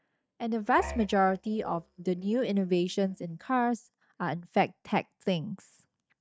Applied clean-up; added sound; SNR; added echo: neural mask model DeepFilterNet 3.